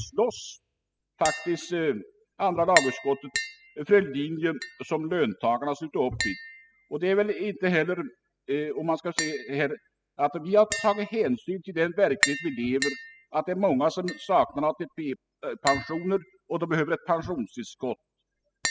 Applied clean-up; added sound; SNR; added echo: classical method spectral subtraction.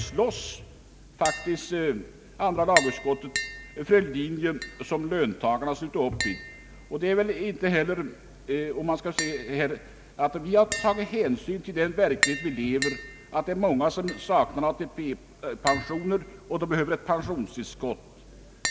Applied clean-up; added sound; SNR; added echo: none; Tap; 10 dB; none.